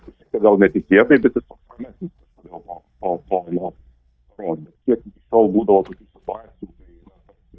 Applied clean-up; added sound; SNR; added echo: neural mask model DeepFilterNet 3.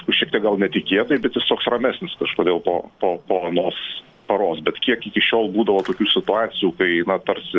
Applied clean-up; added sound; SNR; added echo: neural separator model SepFormer DNS4.